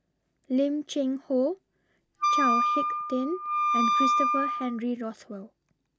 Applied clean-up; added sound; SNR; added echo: none; Wind instrument, woodwind instrument; -5 dB; none.